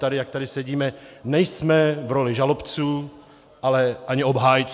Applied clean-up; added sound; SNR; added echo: none; none; none; none.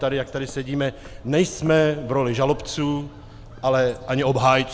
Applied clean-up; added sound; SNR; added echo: none; Bird; 19 dB; none.